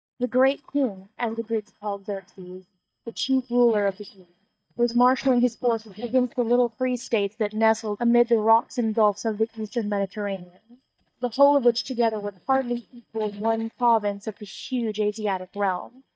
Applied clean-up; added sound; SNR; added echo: neural mask model DeepFilterNet 3.